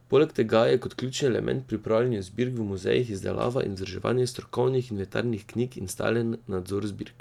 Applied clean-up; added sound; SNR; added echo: none; none; none; none.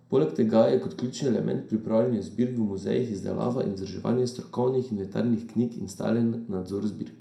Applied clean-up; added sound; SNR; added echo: none; none; none; reverberation time 0.4 s.